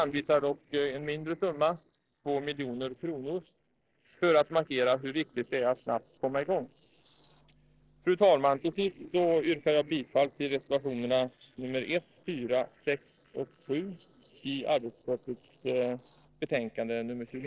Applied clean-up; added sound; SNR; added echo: neural separator model SepFormer DNS4.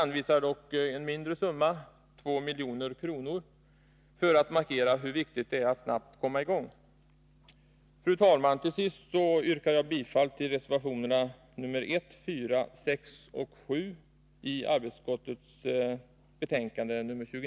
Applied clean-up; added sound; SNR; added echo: none; none; none; none.